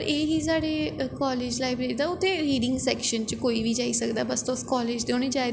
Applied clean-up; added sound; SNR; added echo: none; none; none; none.